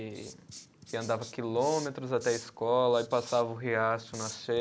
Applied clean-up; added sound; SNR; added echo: none; Writing; 17 dB; none.